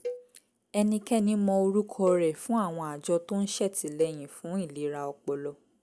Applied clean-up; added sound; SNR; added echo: none; Cowbell; 15 dB; none.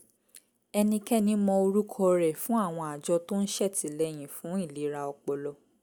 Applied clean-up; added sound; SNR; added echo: none; none; none; none.